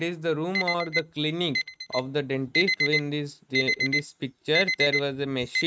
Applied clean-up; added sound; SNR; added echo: neural mask model RNNoise.